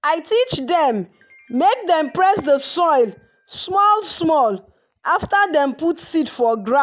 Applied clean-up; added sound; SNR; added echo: none; none; none; none.